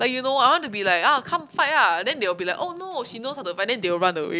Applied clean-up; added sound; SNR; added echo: none; none; none; none.